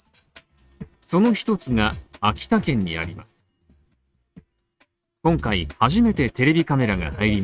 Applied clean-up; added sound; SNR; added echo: neural mask model RNNoise.